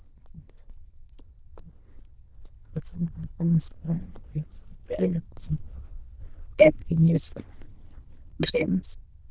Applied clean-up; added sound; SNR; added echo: neural diffusion model UNIVERSE++.